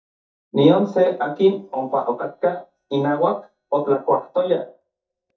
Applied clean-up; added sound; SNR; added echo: neural mask model DeepFilterNet 3.